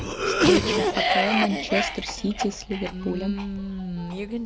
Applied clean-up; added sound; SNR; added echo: none; Cough; -4 dB; none.